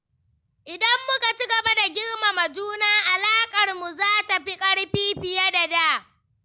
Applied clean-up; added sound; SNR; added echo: none; none; none; none.